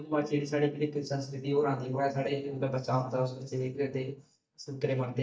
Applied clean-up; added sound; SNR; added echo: neural mask model DeepFilterNet 3.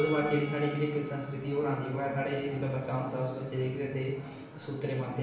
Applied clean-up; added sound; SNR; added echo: none; Bell; 18 dB; reverberation time 0.9 s.